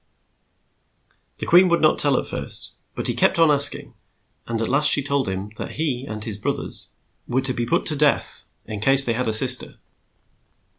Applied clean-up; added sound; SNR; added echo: none; none; none; none.